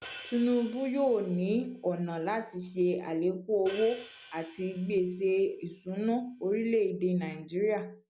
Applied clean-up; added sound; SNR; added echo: none; Hi-hat; 17 dB; none.